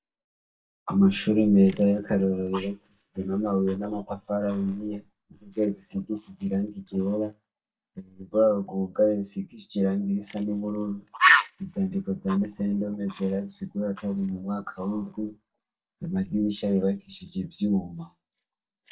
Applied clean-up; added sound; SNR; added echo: neural mask model DeepFilterNet 3.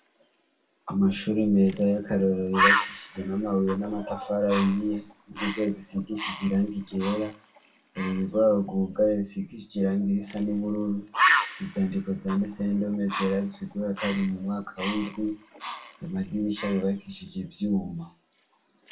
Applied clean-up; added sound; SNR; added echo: none; Bird; 6 dB; reverberation time 0.2 s.